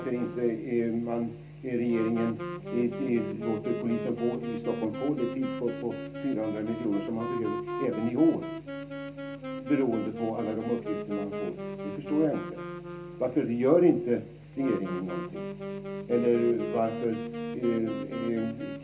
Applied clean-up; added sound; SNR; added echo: none; Wind instrument, woodwind instrument; 8 dB; reverberation time 0.3 s.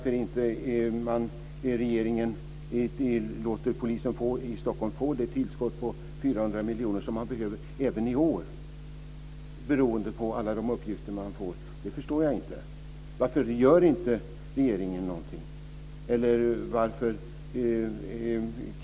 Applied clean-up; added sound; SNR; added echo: none; none; none; none.